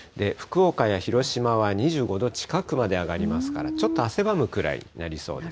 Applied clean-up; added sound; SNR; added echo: none; none; none; none.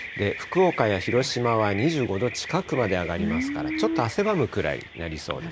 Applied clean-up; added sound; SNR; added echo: none; Bird vocalization, bird call, bird song; 13 dB; none.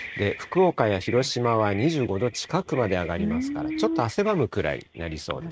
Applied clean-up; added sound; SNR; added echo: neural mask model RNNoise.